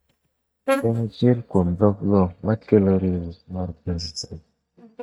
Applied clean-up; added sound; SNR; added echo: neural mask model DeepFilterNet 3.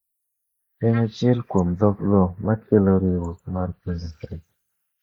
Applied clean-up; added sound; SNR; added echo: neural mask model Resemble Enhance denoiser.